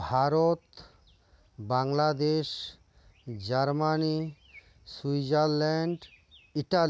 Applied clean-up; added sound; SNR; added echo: none; none; none; none.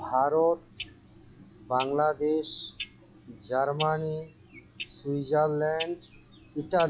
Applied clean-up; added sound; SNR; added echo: classical method log-MMSE.